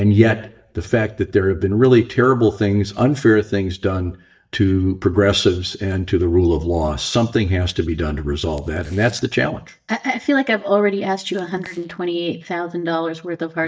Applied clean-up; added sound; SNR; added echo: neural mask model DeepFilterNet 3.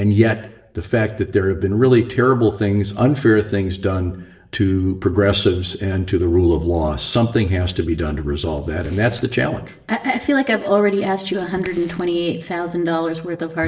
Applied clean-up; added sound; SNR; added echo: neural separator model SepFormer DNS4.